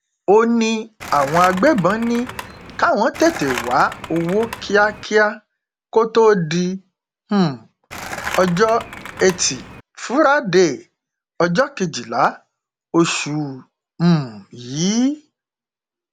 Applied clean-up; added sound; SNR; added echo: none; Skateboard; 11 dB; none.